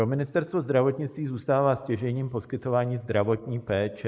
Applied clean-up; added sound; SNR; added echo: neural mask model Resemble Enhance denoiser.